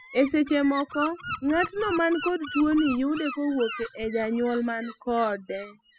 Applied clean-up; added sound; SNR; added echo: classical method spectral subtraction.